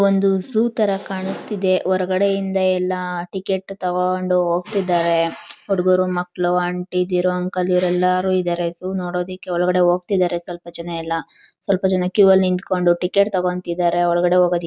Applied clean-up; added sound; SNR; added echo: none; none; none; none.